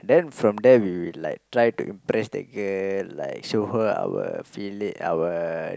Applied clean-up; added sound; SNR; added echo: none; none; none; none.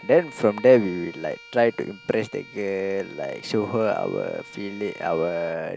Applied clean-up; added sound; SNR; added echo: none; Bowed string instrument; 20 dB; none.